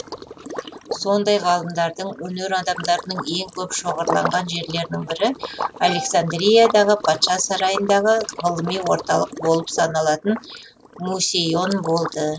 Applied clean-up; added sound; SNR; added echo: none; Bowed string instrument + Liquid; 11 dB; none.